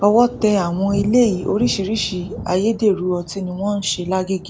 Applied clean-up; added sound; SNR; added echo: none; Thunder; 14 dB; none.